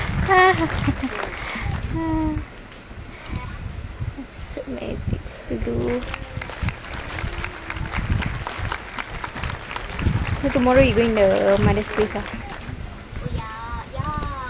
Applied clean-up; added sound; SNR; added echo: none; Applause; 11 dB; none.